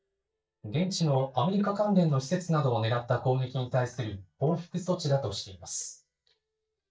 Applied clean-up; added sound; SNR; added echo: neural mask model DeepFilterNet 3.